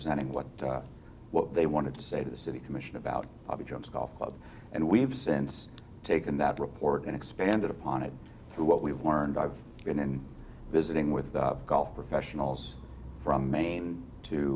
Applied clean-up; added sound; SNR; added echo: none; none; none; none.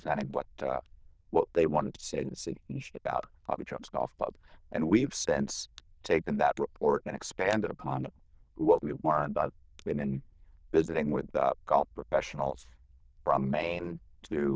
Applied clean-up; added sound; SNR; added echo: neural diffusion model UNIVERSE++.